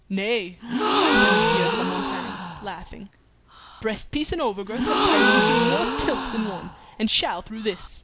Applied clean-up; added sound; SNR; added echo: none; Gasp; -4 dB; none.